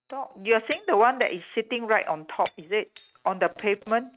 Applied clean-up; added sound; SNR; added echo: neural mask model RNNoise.